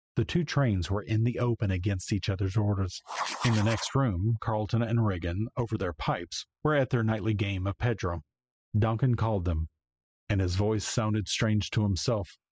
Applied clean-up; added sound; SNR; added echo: classical method spectral subtraction.